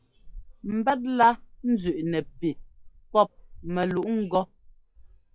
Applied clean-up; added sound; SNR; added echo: classical method log-MMSE.